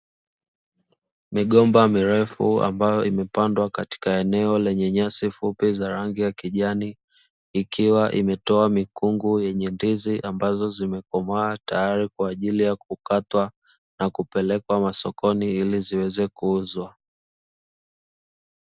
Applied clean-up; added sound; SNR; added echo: none; none; none; none.